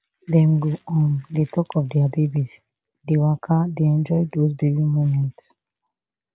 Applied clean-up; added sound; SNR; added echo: none; none; none; none.